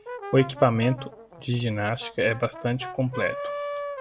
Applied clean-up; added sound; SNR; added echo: none; Brass instrument; 10 dB; none.